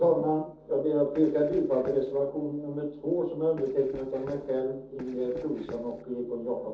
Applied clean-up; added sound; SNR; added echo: neural separator model SepFormer DNS4.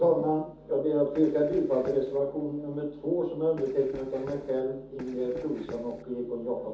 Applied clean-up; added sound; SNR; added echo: none; Run; 17 dB; reverberation time 0.5 s.